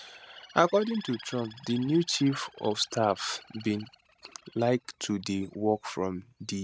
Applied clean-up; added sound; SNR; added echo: neural mask model RNNoise.